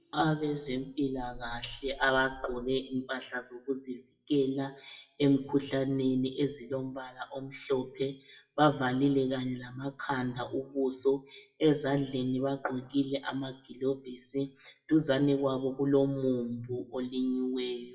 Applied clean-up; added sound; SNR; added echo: classical method WPE with log-MMSE.